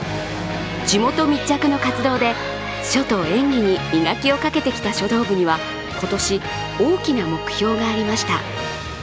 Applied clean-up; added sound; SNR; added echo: none; none; none; none.